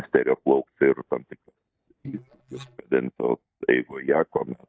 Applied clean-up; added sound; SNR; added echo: neural mask model DeepFilterNet 3.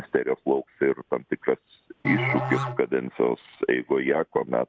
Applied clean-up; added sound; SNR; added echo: none; Musical instrument; 7 dB; none.